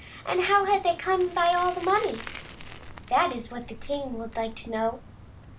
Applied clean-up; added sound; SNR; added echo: none; Bicycle + Bird; 15 dB; none.